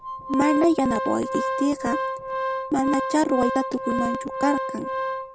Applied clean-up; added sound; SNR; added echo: none; Organ; 3 dB; none.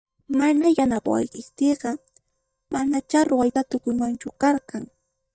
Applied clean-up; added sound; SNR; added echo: neural mask model DeepFilterNet 3.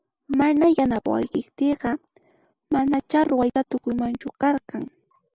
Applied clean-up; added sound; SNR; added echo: none; none; none; none.